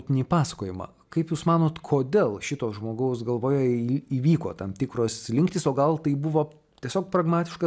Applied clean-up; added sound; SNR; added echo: none; none; none; none.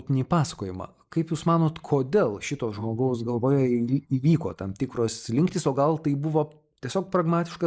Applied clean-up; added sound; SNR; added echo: neural mask model Resemble Enhance denoiser.